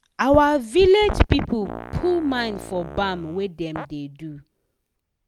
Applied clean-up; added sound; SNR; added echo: none; Fart; 15 dB; none.